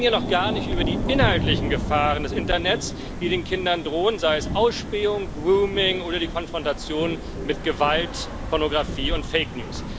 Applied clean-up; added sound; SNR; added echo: none; Thunder / Rain + Fixed-wing aircraft, airplane; 4 dB; none.